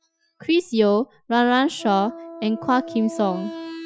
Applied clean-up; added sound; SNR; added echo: classical method Wiener filter.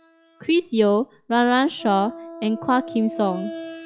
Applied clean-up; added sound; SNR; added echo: classical method log-MMSE.